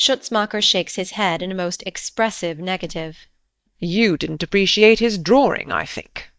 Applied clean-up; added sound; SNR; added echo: neural mask model DeepFilterNet 3.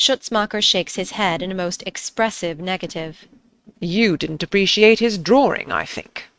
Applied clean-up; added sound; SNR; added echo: neural mask model RNNoise.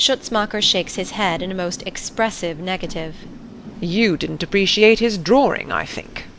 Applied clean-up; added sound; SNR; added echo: none; Train; 19 dB; none.